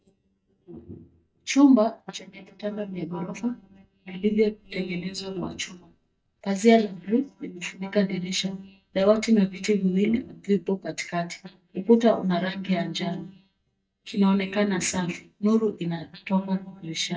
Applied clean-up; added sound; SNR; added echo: neural mask model DeepFilterNet 3.